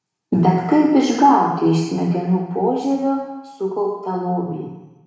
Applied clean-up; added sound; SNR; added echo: none; none; none; reverberation time 1.0 s.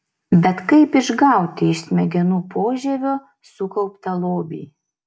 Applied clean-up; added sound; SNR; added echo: none; none; none; none.